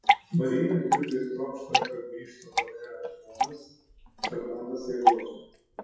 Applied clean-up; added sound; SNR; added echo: classical method WPE with log-MMSE.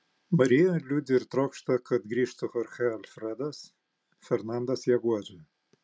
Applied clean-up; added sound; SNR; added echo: none; none; none; none.